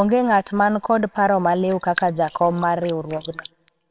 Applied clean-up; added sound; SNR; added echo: neural separator model SepFormer WHAMR!.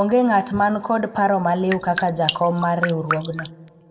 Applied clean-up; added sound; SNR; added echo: none; Drip; 8 dB; reverberation time 1.4 s.